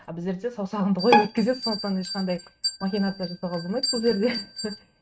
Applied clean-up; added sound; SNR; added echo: neural mask model RNNoise.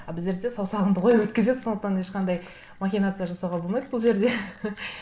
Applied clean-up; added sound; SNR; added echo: neural mask model Resemble Enhance denoiser.